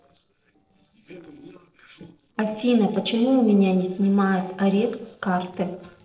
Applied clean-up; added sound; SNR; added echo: neural separator model SepFormer DNS4.